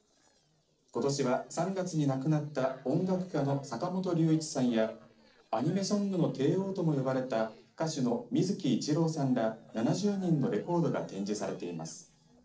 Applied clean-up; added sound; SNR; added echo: neural separator model SepFormer DNS4.